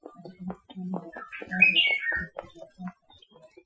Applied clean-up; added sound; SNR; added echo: classical method Wiener filter.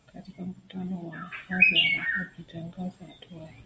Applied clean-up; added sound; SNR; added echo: none; none; none; none.